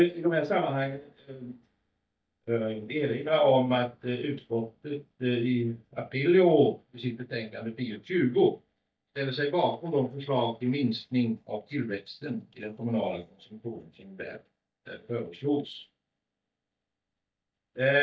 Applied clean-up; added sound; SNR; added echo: neural mask model DeepFilterNet 3.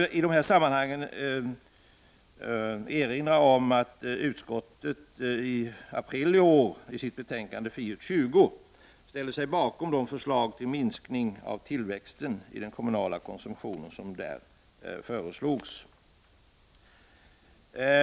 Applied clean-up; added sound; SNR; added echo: none; none; none; none.